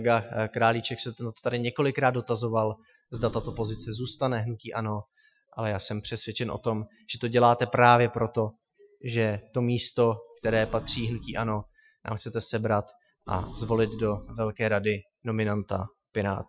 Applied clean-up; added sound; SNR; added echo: classical method Wiener filter.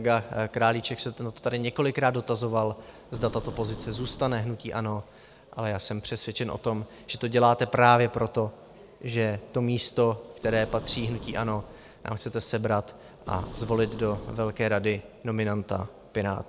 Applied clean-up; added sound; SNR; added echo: none; Boom; 15 dB; none.